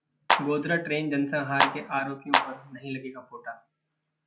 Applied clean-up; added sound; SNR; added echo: none; Clapping; -4 dB; none.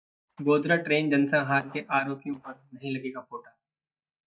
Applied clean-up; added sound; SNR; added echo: neural mask model DeepFilterNet 3.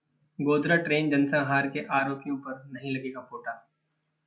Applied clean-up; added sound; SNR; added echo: none; none; none; none.